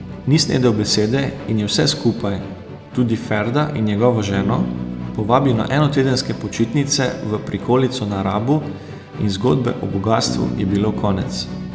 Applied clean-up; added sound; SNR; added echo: none; Musical instrument + Bass guitar; 11 dB; none.